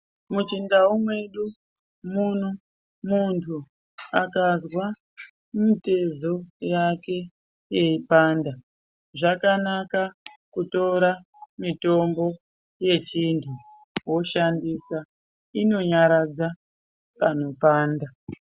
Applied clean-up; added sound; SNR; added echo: none; none; none; none.